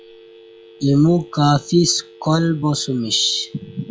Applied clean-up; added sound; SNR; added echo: classical method log-MMSE.